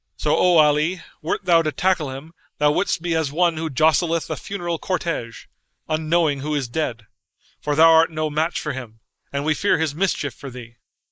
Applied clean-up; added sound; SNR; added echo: neural mask model Resemble Enhance denoiser.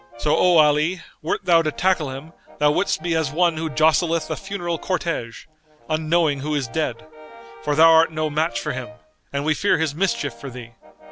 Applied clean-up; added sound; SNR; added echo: none; Brass instrument; 20 dB; none.